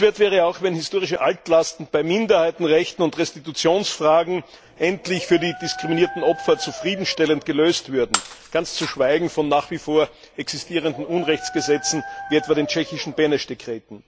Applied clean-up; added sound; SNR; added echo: none; Dog + Shatter; 13 dB; none.